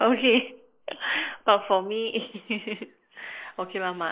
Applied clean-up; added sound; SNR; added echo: neural mask model Resemble Enhance denoiser.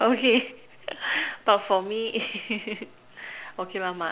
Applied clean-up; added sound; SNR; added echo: none; none; none; none.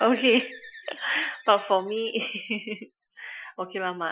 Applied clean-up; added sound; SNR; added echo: classical method Wiener filter.